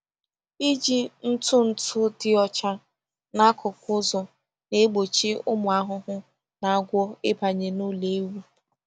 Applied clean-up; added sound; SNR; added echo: none; none; none; none.